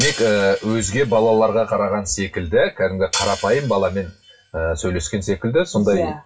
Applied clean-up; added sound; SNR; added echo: classical method WPE with log-MMSE.